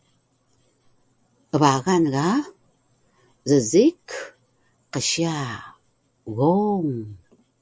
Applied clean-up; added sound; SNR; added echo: none; none; none; none.